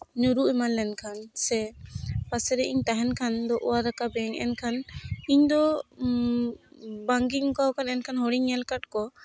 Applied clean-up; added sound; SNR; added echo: none; none; none; none.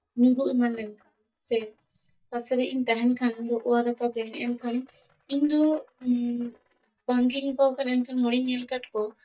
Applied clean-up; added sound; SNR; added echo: neural mask model DeepFilterNet 3.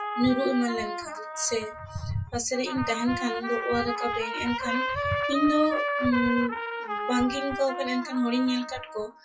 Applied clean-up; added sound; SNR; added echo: classical method WPE with log-MMSE.